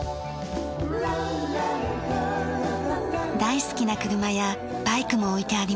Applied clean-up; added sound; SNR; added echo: none; none; none; none.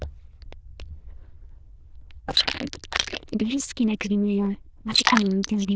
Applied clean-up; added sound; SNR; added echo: neural diffusion model UNIVERSE++.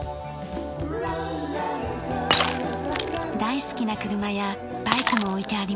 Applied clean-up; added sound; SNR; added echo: none; Shatter; 4 dB; none.